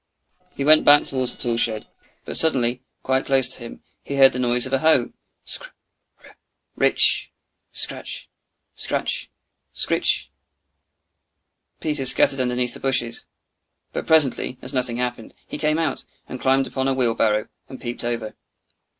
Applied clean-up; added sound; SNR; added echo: neural separator model SepFormer DNS4.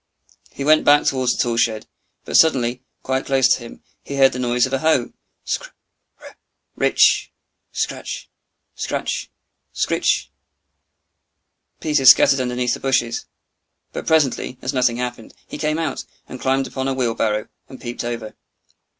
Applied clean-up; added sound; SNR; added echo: none; none; none; none.